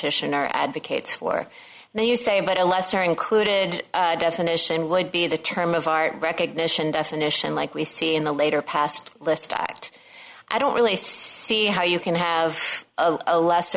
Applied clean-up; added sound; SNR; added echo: none; none; none; none.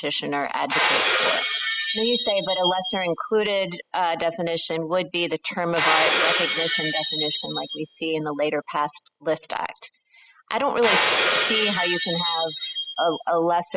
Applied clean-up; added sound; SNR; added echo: classical method spectral subtraction.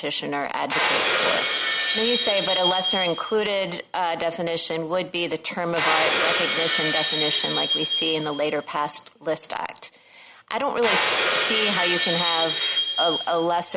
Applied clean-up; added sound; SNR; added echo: none; Shatter; 0 dB; none.